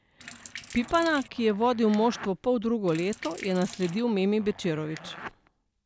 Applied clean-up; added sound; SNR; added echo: none; Sink (filling or washing) + Zipper (clothing); 16 dB; none.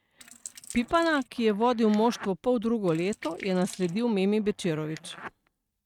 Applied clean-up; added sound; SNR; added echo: neural mask model RNNoise.